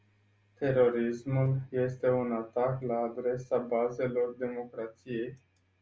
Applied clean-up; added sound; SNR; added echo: none; none; none; none.